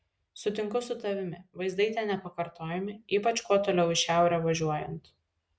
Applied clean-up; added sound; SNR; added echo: none; none; none; none.